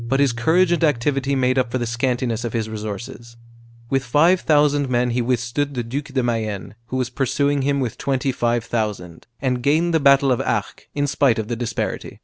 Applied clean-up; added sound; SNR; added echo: none; Piano; 17 dB; none.